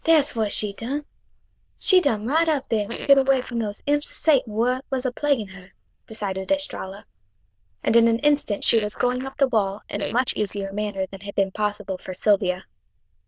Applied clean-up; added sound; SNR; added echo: neural diffusion model UNIVERSE++.